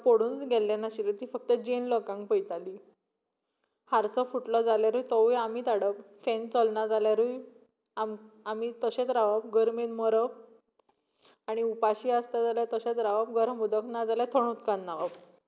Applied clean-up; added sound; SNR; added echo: none; none; none; none.